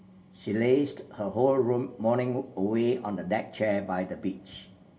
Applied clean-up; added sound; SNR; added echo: none; none; none; reverberation time 2.8 s.